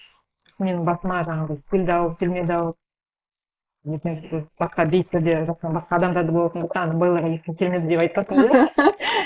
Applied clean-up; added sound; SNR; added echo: neural mask model Resemble Enhance denoiser.